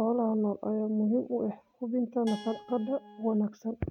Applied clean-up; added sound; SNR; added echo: neural mask model RNNoise.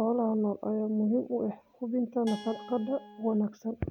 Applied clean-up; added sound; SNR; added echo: none; Guitar; 15 dB; none.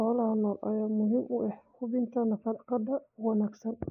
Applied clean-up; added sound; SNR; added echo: neural mask model Resemble Enhance denoiser.